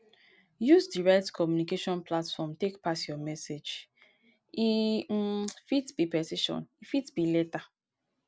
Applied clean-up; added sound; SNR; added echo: none; none; none; none.